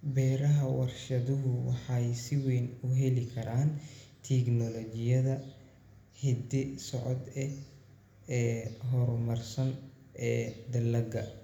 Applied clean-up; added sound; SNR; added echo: none; none; none; reverberation time 0.7 s.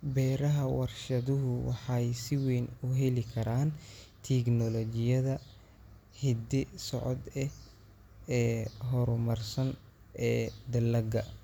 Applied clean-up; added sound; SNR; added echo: none; none; none; none.